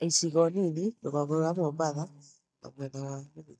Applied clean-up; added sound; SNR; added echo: neural mask model DeepFilterNet 3.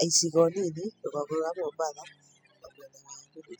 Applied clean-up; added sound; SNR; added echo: classical method spectral subtraction.